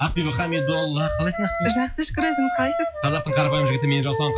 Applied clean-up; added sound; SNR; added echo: classical method log-MMSE.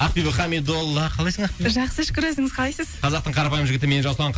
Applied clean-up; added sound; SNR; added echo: none; none; none; none.